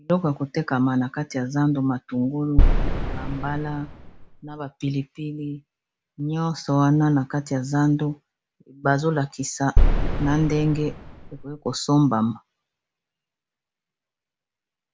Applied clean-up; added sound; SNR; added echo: none; Boom; -4 dB; none.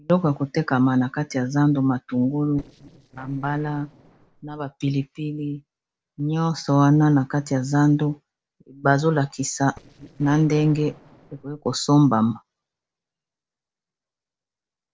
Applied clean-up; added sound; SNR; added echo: neural separator model SepFormer DNS4.